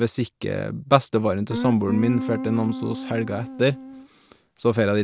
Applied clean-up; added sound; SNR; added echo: none; Guitar; 7 dB; none.